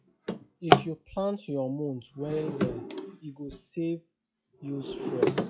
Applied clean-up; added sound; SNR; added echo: classical method log-MMSE.